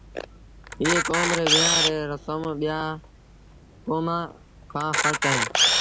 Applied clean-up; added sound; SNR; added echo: none; Camera; -2 dB; none.